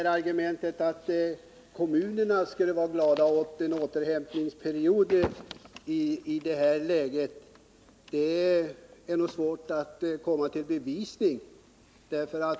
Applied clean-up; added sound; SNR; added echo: none; none; none; none.